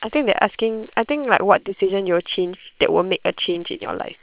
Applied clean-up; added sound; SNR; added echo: neural separator model SepFormer WHAM!.